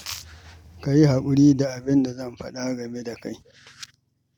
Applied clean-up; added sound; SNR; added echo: none; none; none; none.